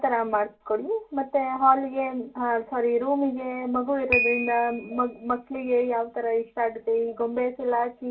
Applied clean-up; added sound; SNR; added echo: none; Piano; 12 dB; reverberation time 0.2 s.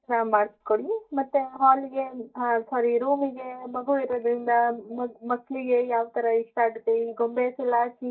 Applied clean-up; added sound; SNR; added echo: neural mask model DeepFilterNet 3.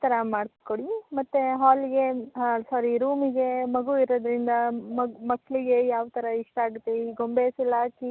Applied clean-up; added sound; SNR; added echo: none; none; none; none.